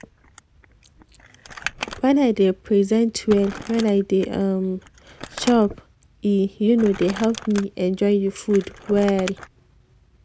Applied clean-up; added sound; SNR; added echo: none; Crumpling, crinkling; 17 dB; none.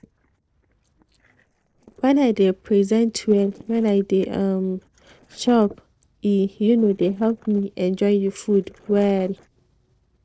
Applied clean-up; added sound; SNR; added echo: neural separator model SepFormer DNS4.